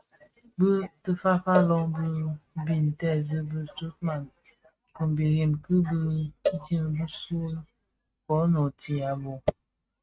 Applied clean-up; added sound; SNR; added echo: neural mask model RNNoise.